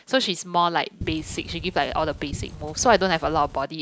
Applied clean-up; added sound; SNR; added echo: none; Wind; 12 dB; none.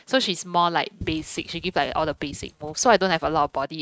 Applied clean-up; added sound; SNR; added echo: neural mask model RNNoise.